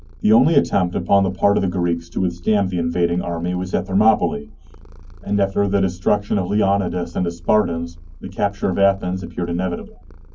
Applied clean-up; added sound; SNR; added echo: none; Purr; 18 dB; reverberation time 0.3 s.